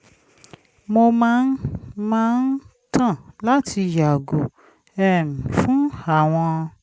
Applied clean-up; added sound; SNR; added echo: none; none; none; none.